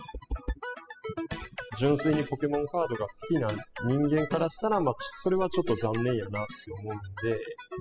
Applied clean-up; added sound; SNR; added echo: classical method spectral subtraction.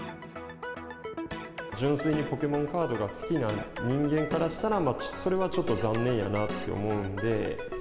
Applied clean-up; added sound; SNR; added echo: none; none; none; none.